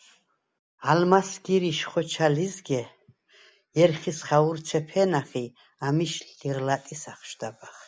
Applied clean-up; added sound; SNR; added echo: none; none; none; none.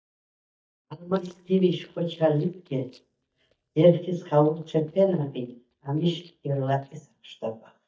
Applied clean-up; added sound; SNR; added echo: neural mask model DeepFilterNet 3.